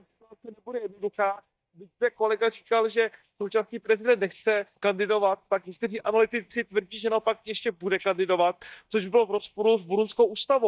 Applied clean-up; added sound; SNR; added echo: neural mask model DeepFilterNet 3.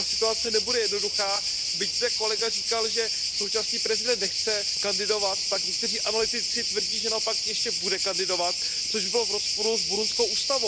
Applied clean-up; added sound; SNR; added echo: none; Cricket; -3 dB; none.